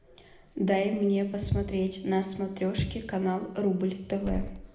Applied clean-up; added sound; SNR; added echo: none; Growling / Hiss; 15 dB; reverberation time 0.7 s.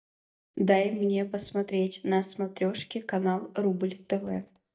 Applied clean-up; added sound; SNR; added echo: neural mask model DeepFilterNet 3.